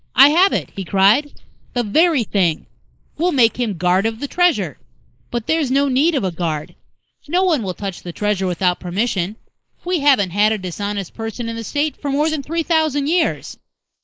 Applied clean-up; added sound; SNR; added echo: neural mask model Resemble Enhance denoiser.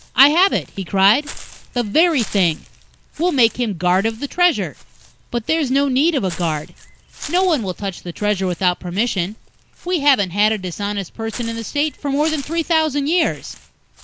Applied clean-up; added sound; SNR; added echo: none; Walk, footsteps / Bird; 17 dB; none.